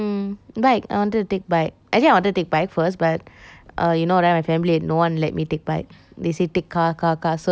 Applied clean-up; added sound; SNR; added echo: none; none; none; none.